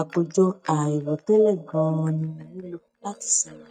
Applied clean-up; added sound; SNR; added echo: neural mask model DeepFilterNet 3.